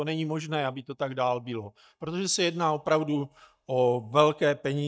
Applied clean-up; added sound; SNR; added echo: neural mask model DeepFilterNet 3.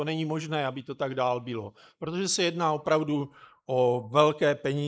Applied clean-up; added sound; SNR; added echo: neural mask model Resemble Enhance denoiser.